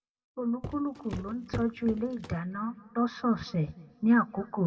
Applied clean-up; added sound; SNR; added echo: none; Walk, footsteps; 11 dB; reverberation time 1.6 s.